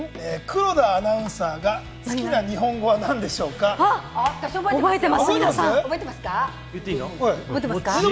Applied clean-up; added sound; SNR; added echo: none; none; none; none.